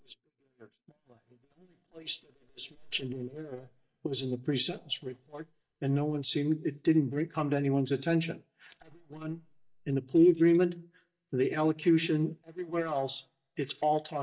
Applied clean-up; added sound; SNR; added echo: neural mask model DeepFilterNet 3.